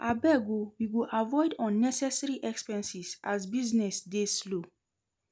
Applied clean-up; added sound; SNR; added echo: none; none; none; none.